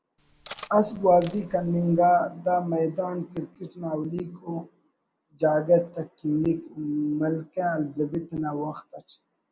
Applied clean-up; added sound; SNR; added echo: none; Cutlery, silverware; 18 dB; none.